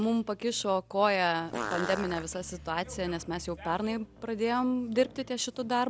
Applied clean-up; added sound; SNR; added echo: none; Fart; 7 dB; none.